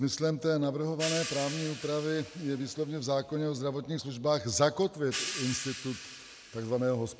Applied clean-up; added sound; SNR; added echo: none; Hi-hat; 11 dB; none.